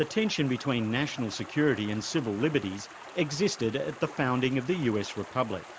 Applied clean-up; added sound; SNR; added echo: none; Stream; 16 dB; none.